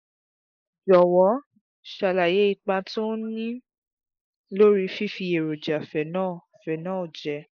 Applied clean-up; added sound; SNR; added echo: neural mask model Resemble Enhance denoiser.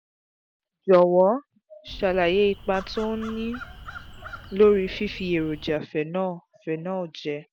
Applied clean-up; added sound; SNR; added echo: none; Crow; 16 dB; none.